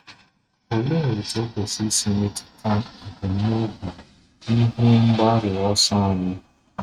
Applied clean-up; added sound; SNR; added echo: neural mask model RNNoise.